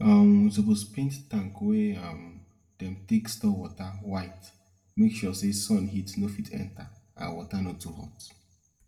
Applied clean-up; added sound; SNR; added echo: none; none; none; reverberation time 0.6 s.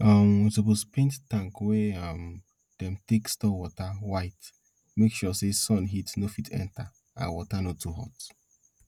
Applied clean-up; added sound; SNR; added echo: none; none; none; none.